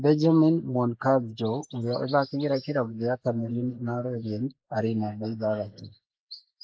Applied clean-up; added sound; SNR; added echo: neural mask model Resemble Enhance denoiser.